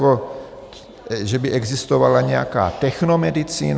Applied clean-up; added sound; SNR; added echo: none; none; none; none.